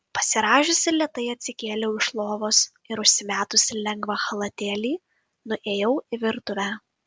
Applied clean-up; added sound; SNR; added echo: none; none; none; none.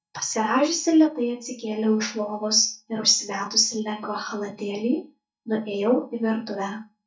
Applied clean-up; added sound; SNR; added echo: neural mask model DeepFilterNet 3.